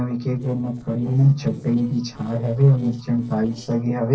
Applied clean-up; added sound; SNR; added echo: neural separator model SepFormer DNS4.